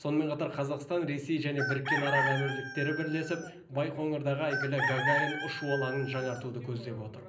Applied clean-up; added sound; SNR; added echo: none; Chicken, rooster; 2 dB; reverberation time 0.5 s.